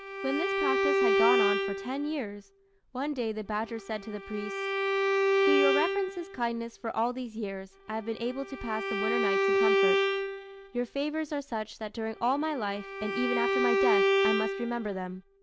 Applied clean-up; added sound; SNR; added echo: none; Bowed string instrument; -3 dB; none.